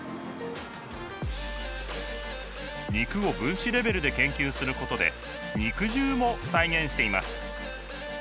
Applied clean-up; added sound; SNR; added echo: none; none; none; none.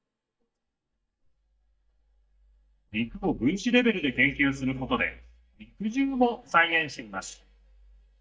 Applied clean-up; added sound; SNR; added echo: neural mask model DeepFilterNet 3.